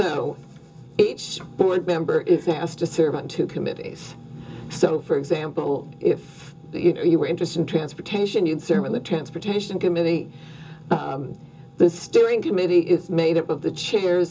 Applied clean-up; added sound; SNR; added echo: none; none; none; reverberation time 0.2 s.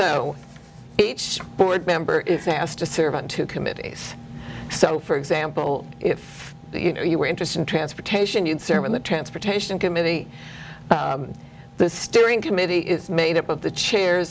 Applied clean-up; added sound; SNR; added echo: none; none; none; none.